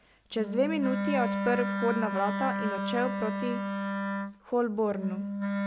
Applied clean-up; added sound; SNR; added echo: none; Wind instrument, woodwind instrument; 1 dB; none.